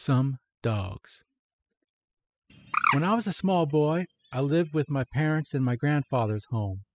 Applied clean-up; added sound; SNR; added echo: classical method spectral subtraction.